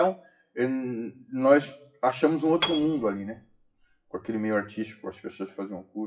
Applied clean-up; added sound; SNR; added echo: classical method WPE with log-MMSE.